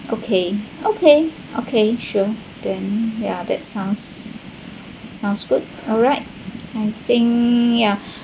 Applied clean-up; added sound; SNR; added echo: none; none; none; none.